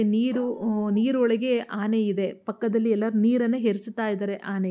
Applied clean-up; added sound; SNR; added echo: none; Dog; 19 dB; none.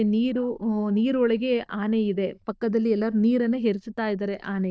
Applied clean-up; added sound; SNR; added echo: neural diffusion model UNIVERSE++.